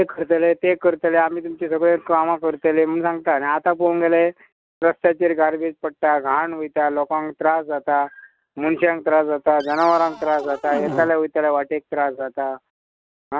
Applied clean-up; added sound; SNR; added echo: neural mask model RNNoise.